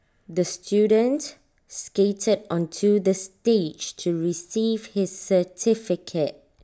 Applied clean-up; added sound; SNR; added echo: none; none; none; none.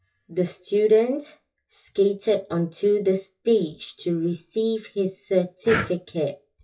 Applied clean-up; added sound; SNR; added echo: classical method WPE with log-MMSE.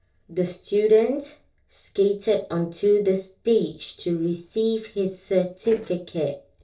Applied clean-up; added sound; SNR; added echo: neural separator model SepFormer DNS4.